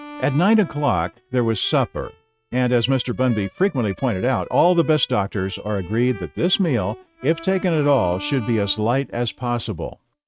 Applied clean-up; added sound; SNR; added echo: neural mask model RNNoise.